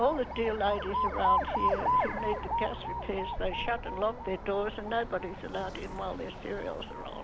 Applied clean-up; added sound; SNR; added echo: none; Alarm; 0 dB; none.